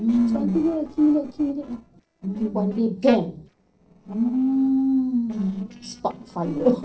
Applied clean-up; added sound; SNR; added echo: neural separator model SepFormer DNS4.